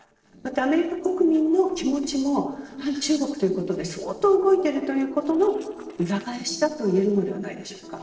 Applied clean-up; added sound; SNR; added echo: neural separator model SepFormer DNS4.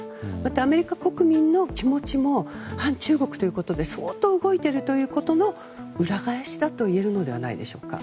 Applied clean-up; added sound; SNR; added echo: none; none; none; none.